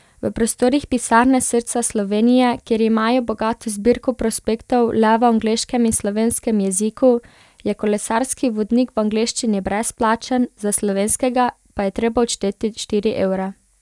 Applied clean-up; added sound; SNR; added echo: none; none; none; none.